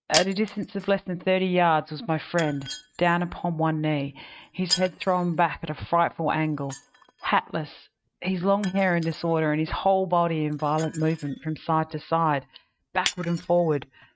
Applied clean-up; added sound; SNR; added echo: neural mask model RNNoise.